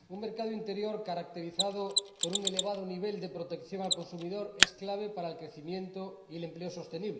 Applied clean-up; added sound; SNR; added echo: none; Mechanisms; 0 dB; reverberation time 0.9 s.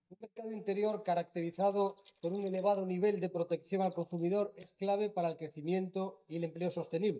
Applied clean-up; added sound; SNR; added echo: neural mask model DeepFilterNet 3.